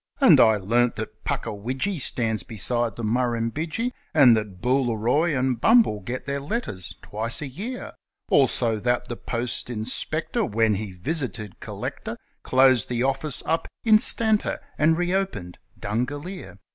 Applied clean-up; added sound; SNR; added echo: none; none; none; none.